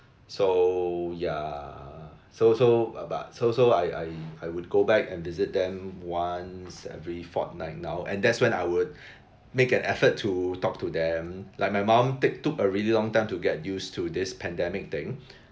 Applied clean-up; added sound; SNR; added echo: none; none; none; none.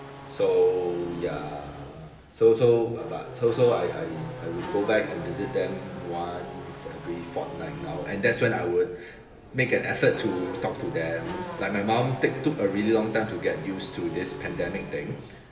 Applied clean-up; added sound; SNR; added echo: none; Race car, auto racing / Accelerating, revving, vroom; 12 dB; reverberation time 2.9 s.